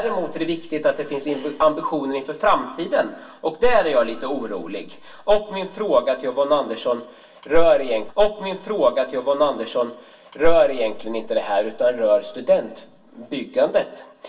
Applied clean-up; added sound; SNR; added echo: none; none; none; reverberation time 0.2 s.